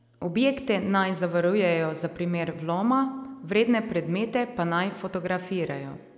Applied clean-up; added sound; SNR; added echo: none; none; none; none.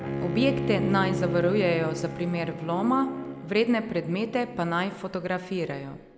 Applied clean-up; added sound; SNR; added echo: none; Bowed string instrument; 6 dB; none.